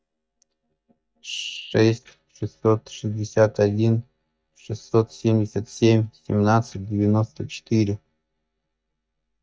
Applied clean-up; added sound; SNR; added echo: neural mask model DeepFilterNet 3.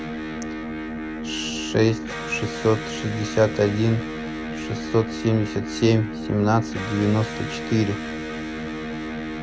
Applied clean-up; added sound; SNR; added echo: none; Electric guitar; 6 dB; none.